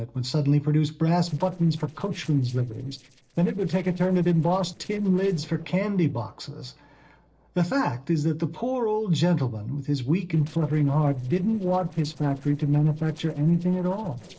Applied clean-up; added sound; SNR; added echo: neural separator model SepFormer DNS4.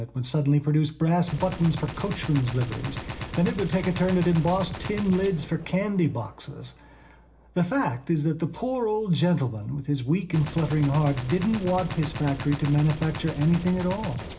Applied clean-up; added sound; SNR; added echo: none; Gunshot, gunfire; 12 dB; reverberation time 0.4 s.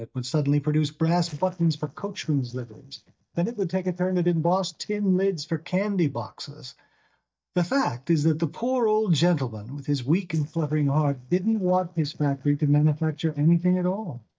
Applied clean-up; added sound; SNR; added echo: neural mask model DeepFilterNet 3.